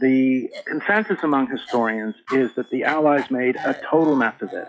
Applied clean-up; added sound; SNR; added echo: classical method log-MMSE.